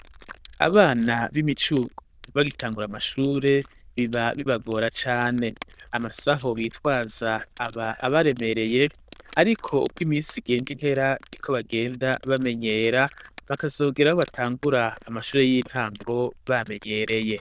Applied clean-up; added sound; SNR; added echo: neural diffusion model UNIVERSE++.